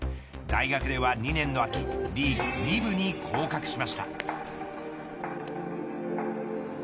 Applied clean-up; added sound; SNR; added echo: none; none; none; none.